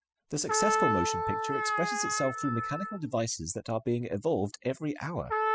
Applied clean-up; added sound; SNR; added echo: classical method spectral subtraction.